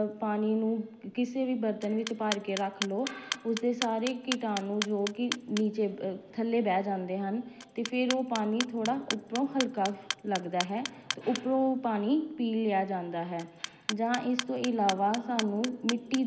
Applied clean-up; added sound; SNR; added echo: none; Clock; 11 dB; none.